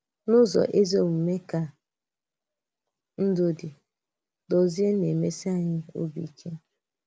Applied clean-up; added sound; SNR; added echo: none; none; none; none.